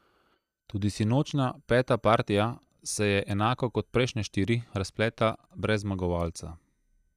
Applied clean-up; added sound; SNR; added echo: neural mask model DeepFilterNet 3.